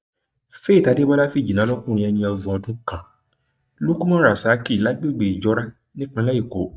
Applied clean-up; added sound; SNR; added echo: neural mask model DeepFilterNet 3.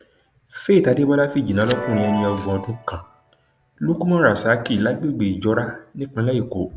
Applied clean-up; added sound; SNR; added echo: none; Chime; 12 dB; none.